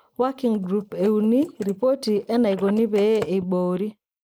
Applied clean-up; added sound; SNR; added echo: neural mask model Resemble Enhance denoiser.